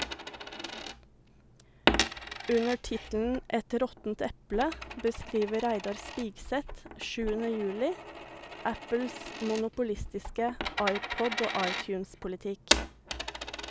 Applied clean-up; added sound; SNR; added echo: none; Coin (dropping); 3 dB; none.